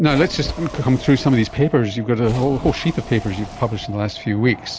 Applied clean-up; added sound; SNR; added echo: none; Splash, splatter + Wind; 13 dB; none.